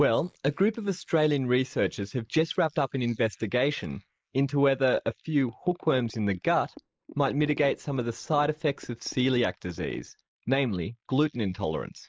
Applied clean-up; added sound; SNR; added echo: neural mask model Resemble Enhance denoiser.